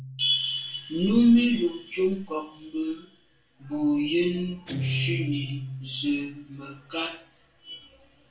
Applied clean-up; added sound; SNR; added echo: none; Guitar; 11 dB; reverberation time 0.3 s.